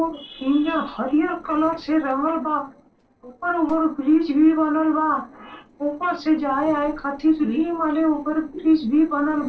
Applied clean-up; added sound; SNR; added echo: neural separator model SepFormer DNS4.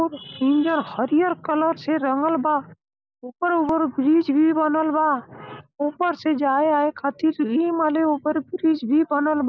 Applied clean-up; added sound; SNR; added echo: none; none; none; none.